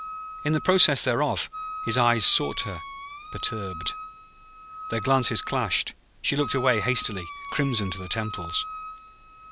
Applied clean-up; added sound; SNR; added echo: none; Wind instrument, woodwind instrument; 12 dB; none.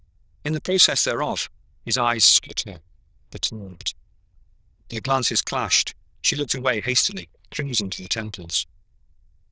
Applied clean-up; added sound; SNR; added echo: neural diffusion model UNIVERSE++.